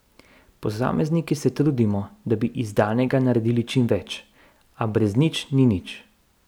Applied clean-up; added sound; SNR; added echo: none; none; none; none.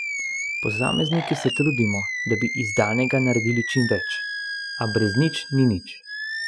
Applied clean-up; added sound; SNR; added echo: classical method spectral subtraction.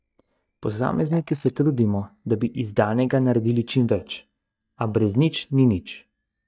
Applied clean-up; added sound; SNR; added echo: neural mask model DeepFilterNet 3.